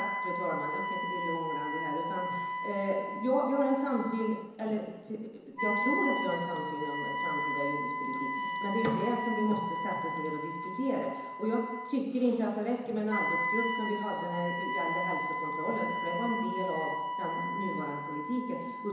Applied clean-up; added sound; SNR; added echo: none; Wind instrument, woodwind instrument; 2 dB; reverberation time 1.0 s.